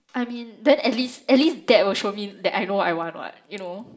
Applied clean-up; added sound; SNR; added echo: none; none; none; reverberation time 0.5 s.